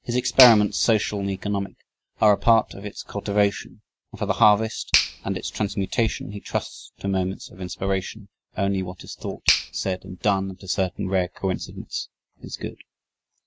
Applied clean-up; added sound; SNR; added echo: neural mask model RNNoise.